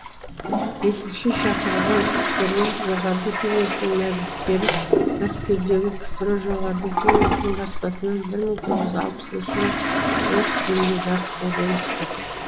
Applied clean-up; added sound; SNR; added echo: none; Toilet flush; 0 dB; none.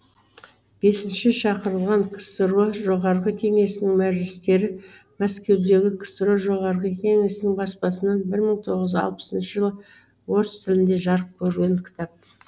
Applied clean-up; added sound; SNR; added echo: none; none; none; none.